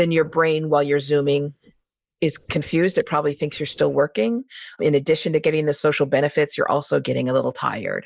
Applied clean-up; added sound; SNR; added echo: neural mask model Resemble Enhance denoiser.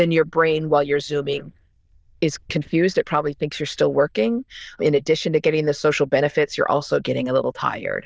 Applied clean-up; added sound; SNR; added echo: neural diffusion model UNIVERSE++.